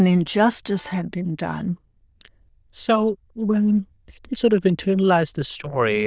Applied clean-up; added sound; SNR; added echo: neural diffusion model UNIVERSE++.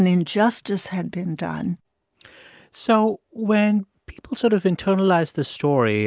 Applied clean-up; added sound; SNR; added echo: none; none; none; none.